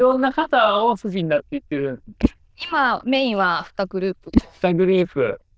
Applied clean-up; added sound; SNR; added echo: neural diffusion model UNIVERSE++.